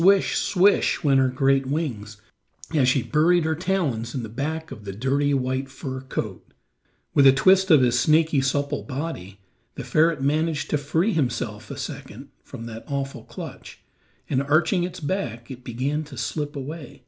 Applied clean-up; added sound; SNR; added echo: none; none; none; none.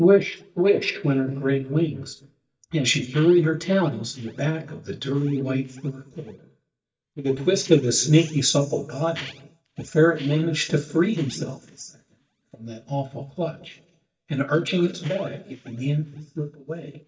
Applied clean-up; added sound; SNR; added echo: neural mask model DeepFilterNet 3.